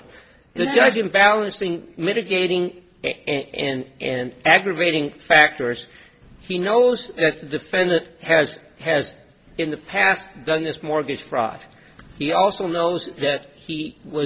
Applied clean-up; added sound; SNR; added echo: none; none; none; none.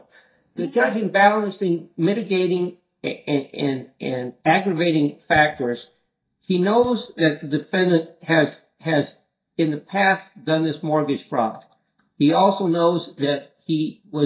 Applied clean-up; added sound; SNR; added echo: neural mask model DeepFilterNet 3.